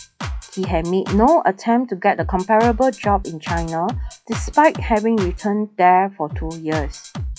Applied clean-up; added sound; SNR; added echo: classical method log-MMSE.